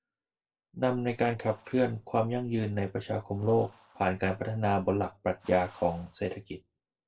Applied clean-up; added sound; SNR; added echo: neural separator model SepFormer DNS4.